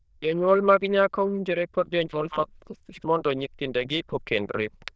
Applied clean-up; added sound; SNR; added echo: neural diffusion model UNIVERSE++.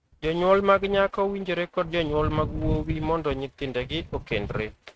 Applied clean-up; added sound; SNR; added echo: neural mask model RNNoise.